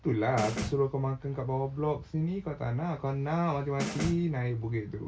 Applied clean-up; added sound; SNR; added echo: none; Snare drum; 8 dB; none.